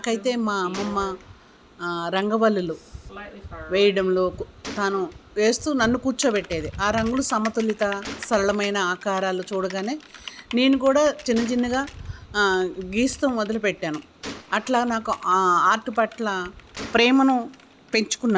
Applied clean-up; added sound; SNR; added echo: none; Gunshot, gunfire + Typing; 19 dB; none.